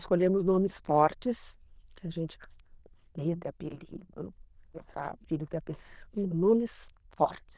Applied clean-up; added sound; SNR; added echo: neural diffusion model UNIVERSE++.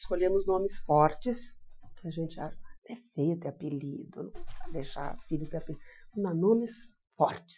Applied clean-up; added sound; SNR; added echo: classical method Wiener filter.